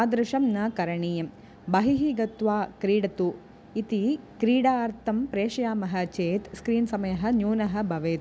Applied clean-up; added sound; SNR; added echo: none; none; none; none.